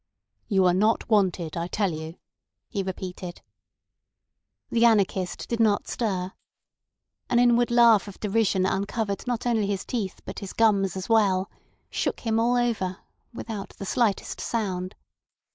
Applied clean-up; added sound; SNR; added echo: neural mask model Resemble Enhance denoiser.